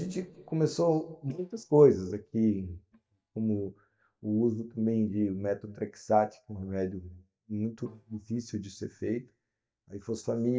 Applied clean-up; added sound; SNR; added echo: neural mask model DeepFilterNet 3.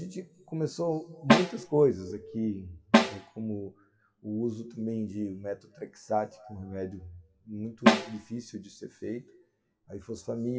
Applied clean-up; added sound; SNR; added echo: classical method WPE with log-MMSE.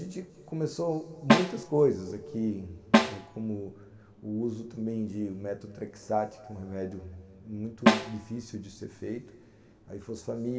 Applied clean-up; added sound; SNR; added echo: none; Snare drum; -5 dB; reverberation time 2.2 s.